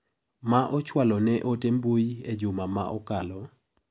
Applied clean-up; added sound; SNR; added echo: none; none; none; none.